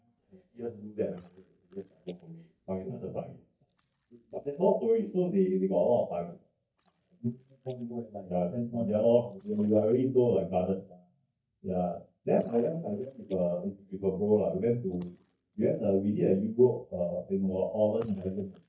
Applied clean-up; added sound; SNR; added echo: neural mask model DeepFilterNet 3.